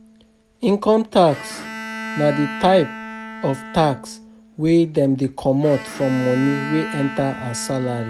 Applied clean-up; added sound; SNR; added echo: none; Bowed string instrument; 12 dB; none.